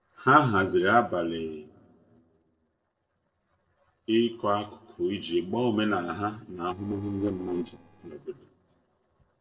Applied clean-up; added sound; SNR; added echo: neural separator model SepFormer DNS4.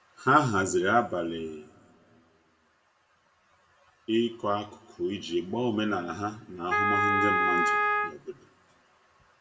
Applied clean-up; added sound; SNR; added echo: none; Wind instrument, woodwind instrument; -4 dB; reverberation time 1.3 s.